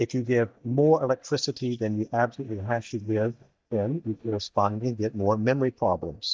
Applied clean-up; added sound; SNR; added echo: neural mask model DeepFilterNet 3.